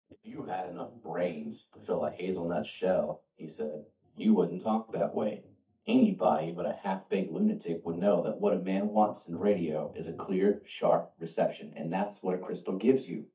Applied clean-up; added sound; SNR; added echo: neural mask model DeepFilterNet 3.